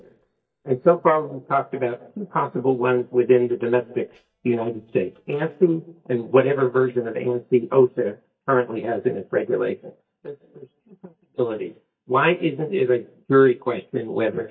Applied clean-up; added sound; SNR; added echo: neural mask model DeepFilterNet 3.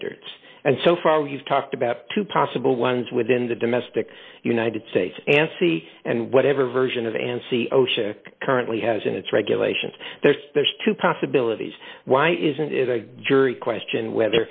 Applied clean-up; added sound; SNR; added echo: none; none; none; none.